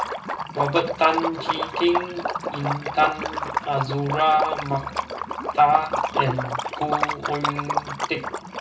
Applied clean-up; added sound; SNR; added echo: none; Liquid; 2 dB; reverberation time 0.2 s.